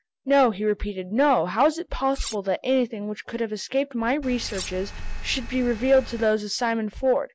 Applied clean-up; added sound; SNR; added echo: none; Cutlery, silverware + Engine; 13 dB; none.